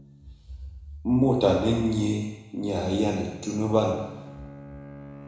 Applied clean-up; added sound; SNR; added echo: none; Bowed string instrument; 20 dB; reverberation time 1.0 s.